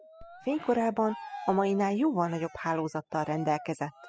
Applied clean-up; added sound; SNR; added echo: classical method spectral subtraction.